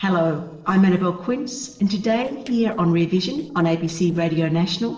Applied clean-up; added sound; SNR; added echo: neural separator model SepFormer DNS4.